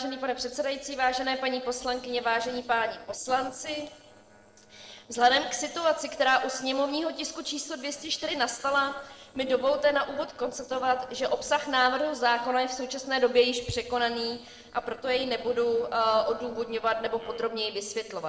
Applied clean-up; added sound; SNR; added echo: neural separator model SepFormer DNS4.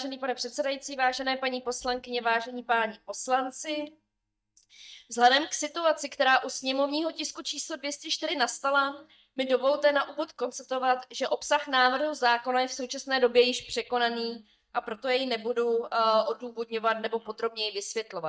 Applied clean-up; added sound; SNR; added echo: neural mask model DeepFilterNet 3.